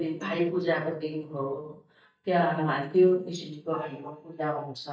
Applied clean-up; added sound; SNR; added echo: neural mask model DeepFilterNet 3.